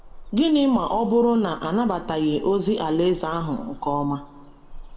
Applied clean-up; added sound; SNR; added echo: none; Bird vocalization, bird call, bird song; 18 dB; reverberation time 1.2 s.